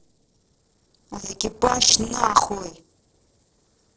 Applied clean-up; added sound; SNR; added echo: neural separator model SepFormer DNS4.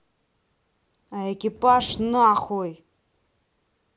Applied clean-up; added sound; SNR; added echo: none; Fire; 19 dB; none.